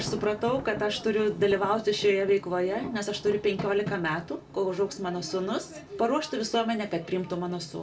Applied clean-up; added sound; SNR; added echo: none; Thunder; 16 dB; reverberation time 0.2 s.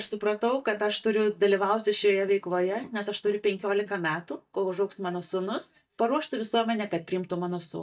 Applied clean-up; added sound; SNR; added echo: neural mask model DeepFilterNet 3.